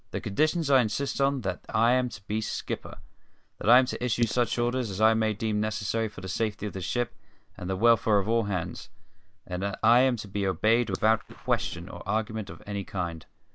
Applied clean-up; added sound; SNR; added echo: neural mask model Resemble Enhance denoiser.